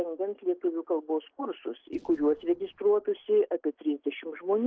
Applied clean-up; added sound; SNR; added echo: neural separator model SepFormer DNS4.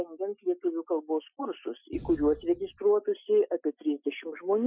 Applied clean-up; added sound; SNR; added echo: classical method Wiener filter.